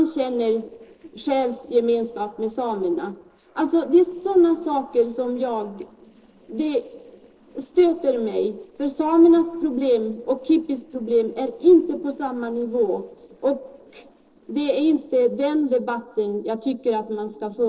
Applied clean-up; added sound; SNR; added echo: neural separator model SepFormer DNS4.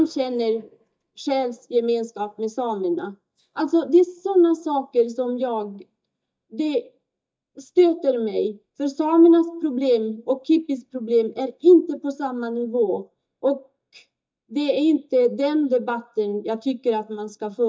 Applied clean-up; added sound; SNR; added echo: neural mask model DeepFilterNet 3.